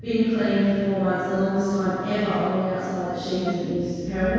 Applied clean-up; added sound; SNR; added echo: none; Wind instrument, woodwind instrument; 16 dB; reverberation time 2.0 s.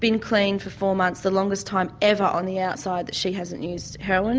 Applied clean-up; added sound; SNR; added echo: none; none; none; none.